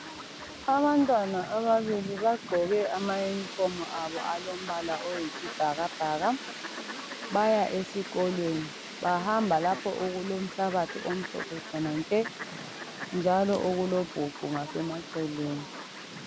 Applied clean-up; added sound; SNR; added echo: none; Fowl; 11 dB; none.